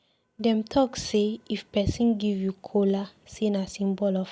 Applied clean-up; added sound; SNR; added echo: none; none; none; none.